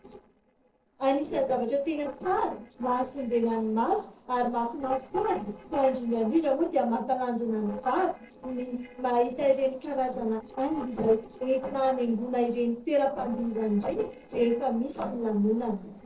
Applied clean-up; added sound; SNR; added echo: neural separator model SepFormer DNS4.